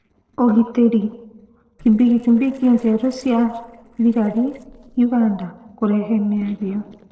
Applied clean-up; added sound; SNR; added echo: neural separator model SepFormer DNS4.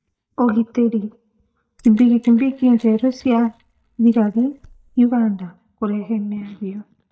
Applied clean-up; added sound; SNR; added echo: neural mask model DeepFilterNet 3.